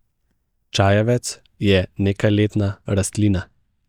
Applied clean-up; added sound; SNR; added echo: neural mask model DeepFilterNet 3.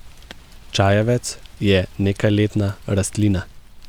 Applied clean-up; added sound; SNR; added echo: none; Rain; 19 dB; none.